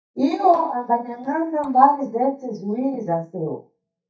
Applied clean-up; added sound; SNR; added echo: neural mask model DeepFilterNet 3.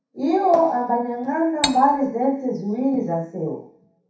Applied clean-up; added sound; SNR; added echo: none; Cutlery, silverware; 5 dB; reverberation time 0.7 s.